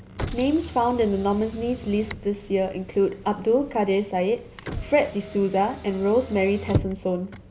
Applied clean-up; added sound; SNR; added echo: none; Motor vehicle (road); 11 dB; none.